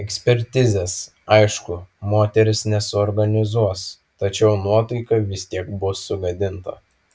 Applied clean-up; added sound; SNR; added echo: none; none; none; none.